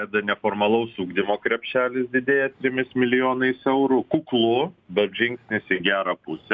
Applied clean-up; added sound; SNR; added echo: none; none; none; none.